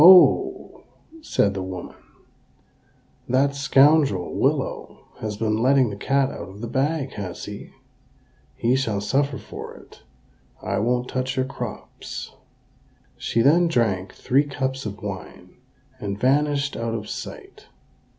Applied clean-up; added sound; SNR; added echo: none; none; none; none.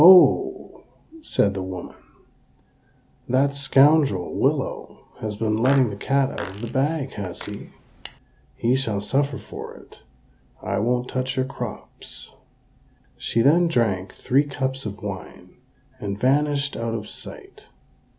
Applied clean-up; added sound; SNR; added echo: none; Fart; 15 dB; none.